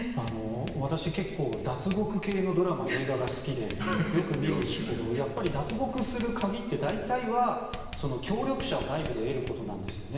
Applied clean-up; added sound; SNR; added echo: none; Writing; 11 dB; reverberation time 1.4 s.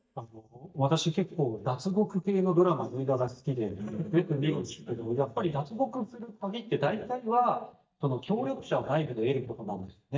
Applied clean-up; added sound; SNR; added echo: neural mask model DeepFilterNet 3.